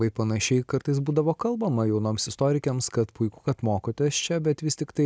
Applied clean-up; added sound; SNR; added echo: none; none; none; none.